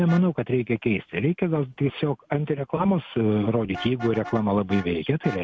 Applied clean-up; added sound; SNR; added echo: none; Vehicle horn, car horn, honking; 19 dB; none.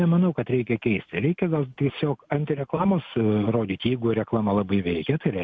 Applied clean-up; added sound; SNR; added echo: none; none; none; none.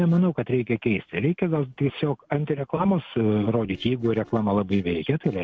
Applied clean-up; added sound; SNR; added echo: neural separator model SepFormer DNS4.